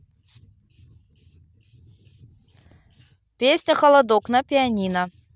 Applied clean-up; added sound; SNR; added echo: none; none; none; none.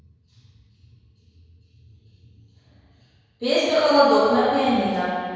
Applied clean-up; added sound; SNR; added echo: none; none; none; reverberation time 1.9 s.